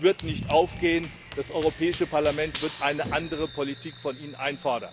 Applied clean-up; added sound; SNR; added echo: none; Chime + Run; 6 dB; none.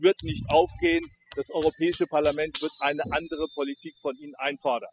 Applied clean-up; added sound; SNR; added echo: classical method spectral subtraction.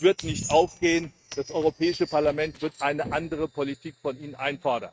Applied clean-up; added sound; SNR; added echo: neural mask model RNNoise.